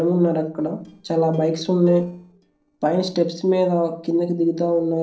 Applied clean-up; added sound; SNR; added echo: neural separator model SepFormer DNS4.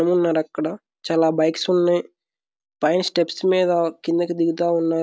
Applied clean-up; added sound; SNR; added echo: none; none; none; none.